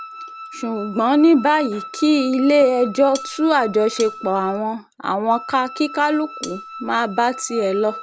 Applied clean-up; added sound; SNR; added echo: none; Wind instrument, woodwind instrument + Cutlery, silverware; 15 dB; none.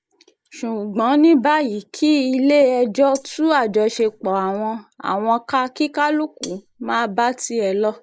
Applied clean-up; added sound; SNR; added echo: neural mask model Resemble Enhance denoiser.